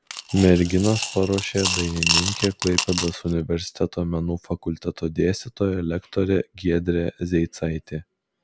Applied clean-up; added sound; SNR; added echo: none; Coin (dropping) / Glass; 4 dB; none.